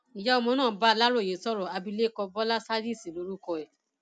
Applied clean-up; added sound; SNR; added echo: none; none; none; none.